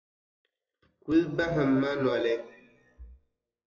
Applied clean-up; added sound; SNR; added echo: classical method WPE with log-MMSE.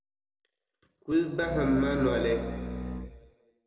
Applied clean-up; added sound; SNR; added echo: none; Bowed string instrument; 6 dB; reverberation time 2.0 s.